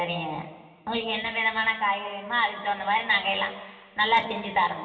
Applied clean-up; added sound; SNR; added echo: none; none; none; reverberation time 2.6 s.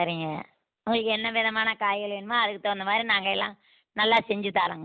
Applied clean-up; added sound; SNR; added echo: none; none; none; none.